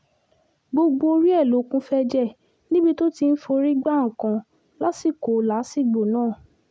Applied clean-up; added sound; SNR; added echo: none; none; none; none.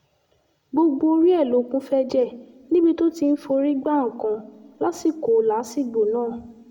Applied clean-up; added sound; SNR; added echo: none; none; none; reverberation time 0.7 s.